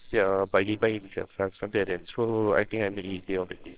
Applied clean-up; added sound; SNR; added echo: neural separator model SepFormer WHAMR!.